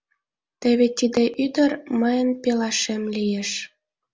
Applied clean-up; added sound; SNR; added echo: none; none; none; none.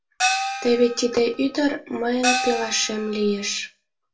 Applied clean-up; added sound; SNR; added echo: none; Gong; 3 dB; reverberation time 0.2 s.